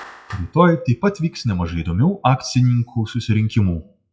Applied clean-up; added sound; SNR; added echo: classical method WPE with log-MMSE.